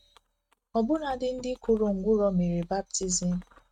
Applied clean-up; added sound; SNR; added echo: neural mask model RNNoise.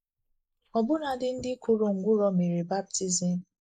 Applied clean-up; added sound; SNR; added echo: neural mask model Resemble Enhance denoiser.